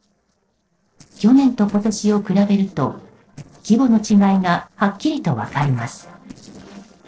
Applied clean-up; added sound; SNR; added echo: neural separator model SepFormer DNS4.